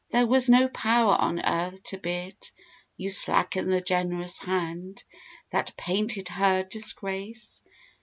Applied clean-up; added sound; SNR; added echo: none; none; none; none.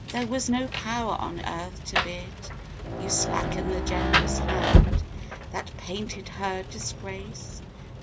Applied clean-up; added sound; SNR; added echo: none; Rain; -5 dB; none.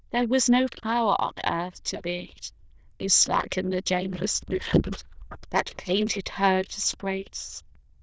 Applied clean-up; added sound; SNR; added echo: neural diffusion model UNIVERSE++.